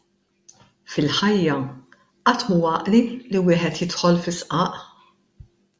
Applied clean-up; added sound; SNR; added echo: none; none; none; none.